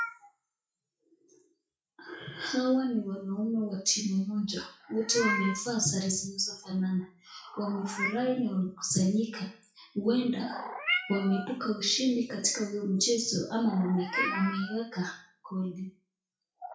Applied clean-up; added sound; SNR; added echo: classical method WPE with log-MMSE.